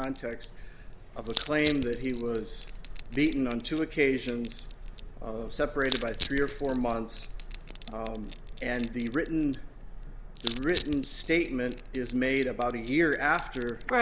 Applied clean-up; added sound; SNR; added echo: none; Crushing; 15 dB; none.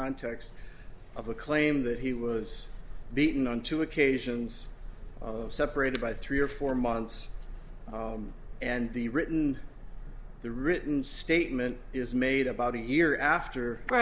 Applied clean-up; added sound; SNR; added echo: none; none; none; none.